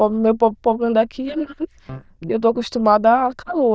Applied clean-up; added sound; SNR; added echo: neural diffusion model UNIVERSE++.